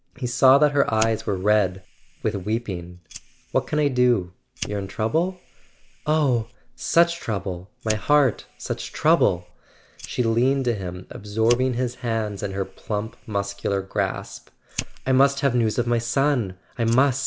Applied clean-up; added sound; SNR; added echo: none; Fire; 18 dB; none.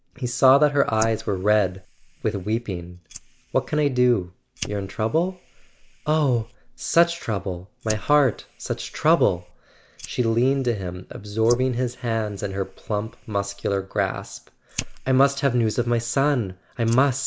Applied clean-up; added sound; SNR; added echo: neural mask model Resemble Enhance denoiser.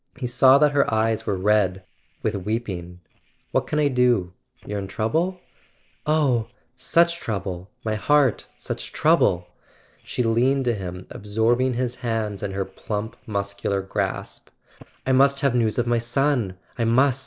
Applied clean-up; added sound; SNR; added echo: neural separator model SepFormer DNS4.